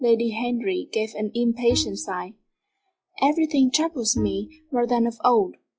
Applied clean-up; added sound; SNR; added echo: classical method log-MMSE.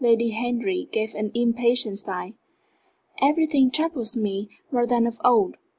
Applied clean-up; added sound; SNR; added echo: none; none; none; none.